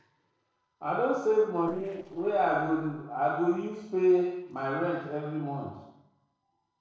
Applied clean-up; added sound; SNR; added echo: neural separator model SepFormer DNS4.